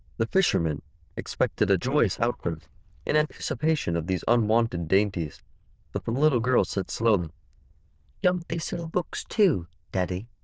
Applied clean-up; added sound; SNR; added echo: neural diffusion model UNIVERSE++.